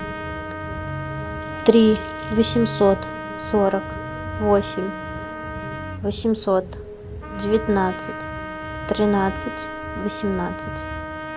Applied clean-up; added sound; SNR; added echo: none; Trumpet; 9 dB; none.